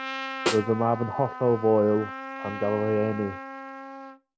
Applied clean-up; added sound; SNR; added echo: none; Snare drum + Trumpet; 8 dB; none.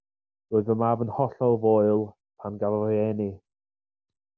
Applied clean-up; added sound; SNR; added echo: none; none; none; none.